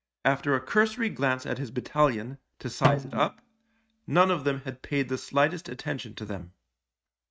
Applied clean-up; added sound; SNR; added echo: neural mask model RNNoise.